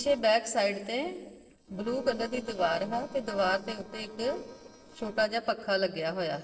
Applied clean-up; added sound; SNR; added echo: neural separator model SepFormer DNS4.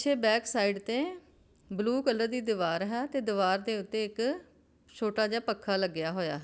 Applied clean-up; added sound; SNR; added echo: none; none; none; none.